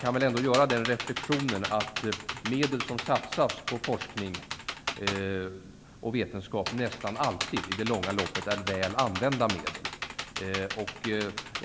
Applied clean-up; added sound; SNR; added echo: none; Computer keyboard; 6 dB; none.